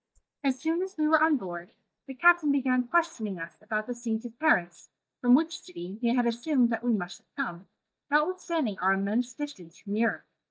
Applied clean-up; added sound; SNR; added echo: neural mask model DeepFilterNet 3.